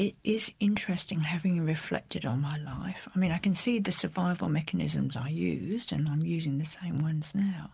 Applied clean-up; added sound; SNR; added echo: none; none; none; none.